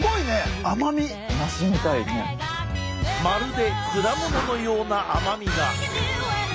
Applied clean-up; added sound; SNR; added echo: none; none; none; none.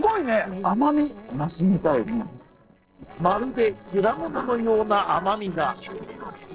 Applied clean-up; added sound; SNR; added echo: neural separator model SepFormer DNS4.